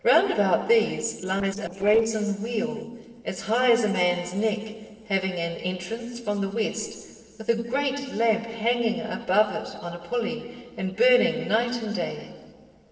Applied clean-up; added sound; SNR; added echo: neural separator model SepFormer DNS4.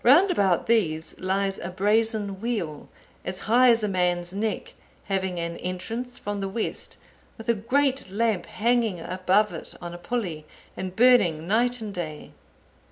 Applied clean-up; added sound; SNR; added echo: none; none; none; none.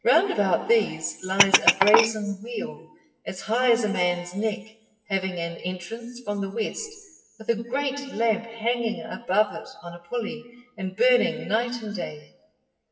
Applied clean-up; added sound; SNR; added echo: classical method WPE with log-MMSE.